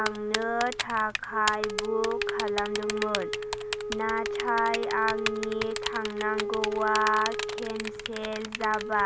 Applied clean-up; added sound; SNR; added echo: none; Wind instrument, woodwind instrument + Typing; 2 dB; none.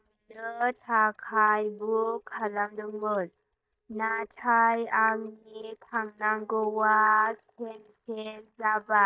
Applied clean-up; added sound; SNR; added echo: neural mask model DeepFilterNet 3.